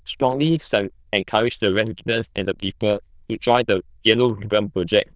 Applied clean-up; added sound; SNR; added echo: neural diffusion model UNIVERSE++.